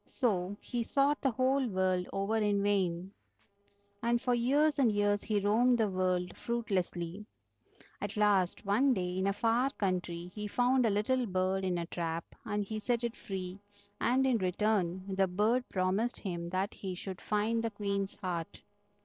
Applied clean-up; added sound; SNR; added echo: neural separator model SepFormer DNS4.